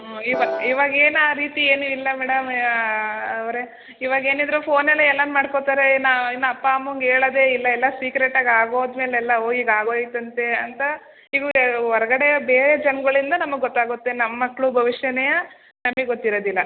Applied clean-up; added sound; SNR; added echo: none; Piano; 5 dB; none.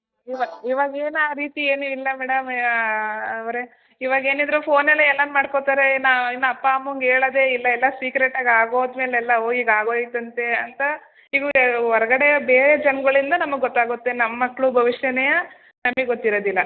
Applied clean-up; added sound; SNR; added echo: neural mask model DeepFilterNet 3.